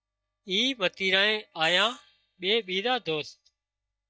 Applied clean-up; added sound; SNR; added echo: neural mask model DeepFilterNet 3.